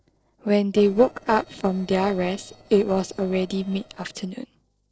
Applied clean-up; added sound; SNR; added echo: neural separator model SepFormer DNS4.